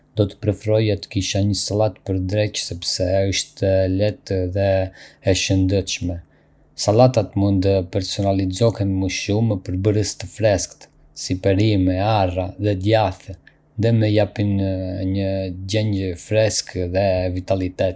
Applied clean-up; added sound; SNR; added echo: none; none; none; none.